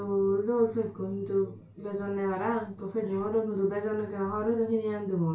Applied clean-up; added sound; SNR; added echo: none; none; none; reverberation time 0.2 s.